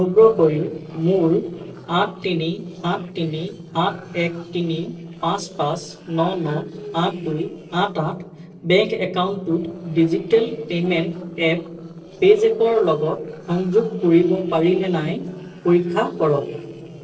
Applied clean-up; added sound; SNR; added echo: neural separator model SepFormer DNS4.